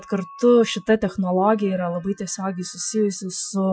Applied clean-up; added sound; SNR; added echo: classical method Wiener filter.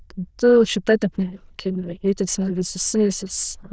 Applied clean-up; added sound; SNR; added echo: neural diffusion model UNIVERSE++.